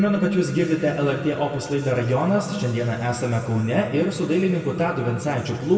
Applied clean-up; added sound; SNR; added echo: none; Musical instrument; 20 dB; reverberation time 2.3 s.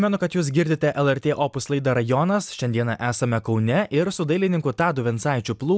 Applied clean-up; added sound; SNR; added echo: none; none; none; none.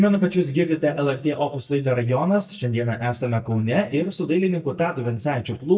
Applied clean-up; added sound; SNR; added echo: neural mask model DeepFilterNet 3.